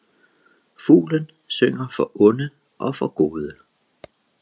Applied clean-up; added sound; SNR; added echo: none; none; none; none.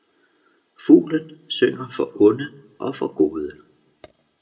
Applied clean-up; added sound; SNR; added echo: none; none; none; reverberation time 0.5 s.